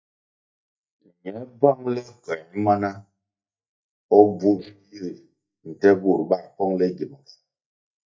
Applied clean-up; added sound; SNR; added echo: neural mask model DeepFilterNet 3.